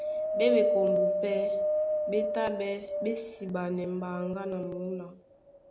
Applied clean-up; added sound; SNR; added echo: none; Wind; -2 dB; none.